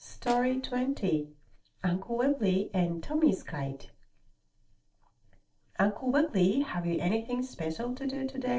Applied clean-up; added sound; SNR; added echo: neural separator model SepFormer DNS4.